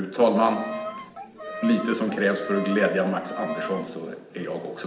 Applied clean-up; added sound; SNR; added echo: none; Bowed string instrument; 10 dB; reverberation time 0.8 s.